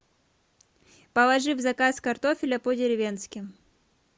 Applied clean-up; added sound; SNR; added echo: none; none; none; none.